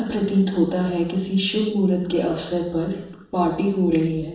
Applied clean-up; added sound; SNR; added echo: none; none; none; reverberation time 0.8 s.